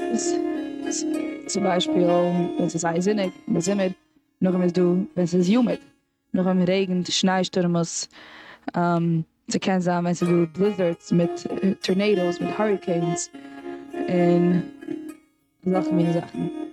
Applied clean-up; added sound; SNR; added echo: neural mask model RNNoise.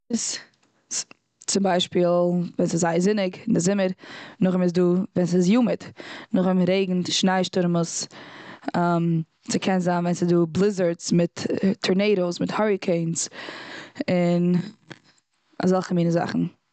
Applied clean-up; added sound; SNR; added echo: none; none; none; none.